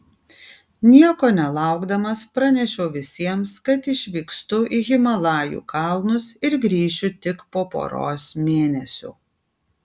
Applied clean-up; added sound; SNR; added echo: none; none; none; none.